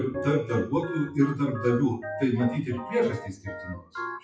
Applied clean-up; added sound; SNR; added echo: classical method WPE with log-MMSE.